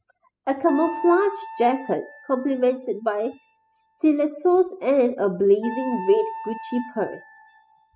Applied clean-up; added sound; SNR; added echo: classical method spectral subtraction.